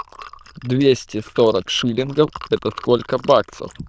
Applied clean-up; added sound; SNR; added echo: neural diffusion model UNIVERSE++.